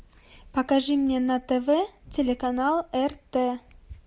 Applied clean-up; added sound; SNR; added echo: none; none; none; none.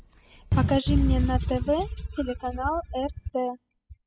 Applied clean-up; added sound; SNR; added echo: classical method spectral subtraction.